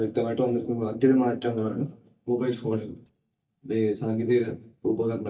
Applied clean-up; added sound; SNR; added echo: neural mask model DeepFilterNet 3.